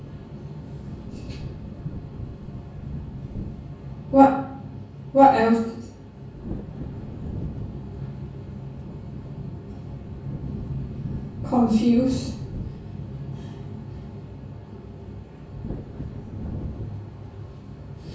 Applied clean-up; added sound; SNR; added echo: none; Thunder / Wind; 12 dB; reverberation time 0.6 s.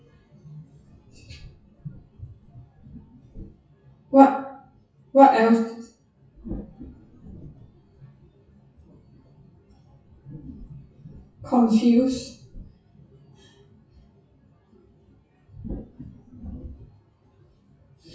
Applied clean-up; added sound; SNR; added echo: classical method WPE with log-MMSE.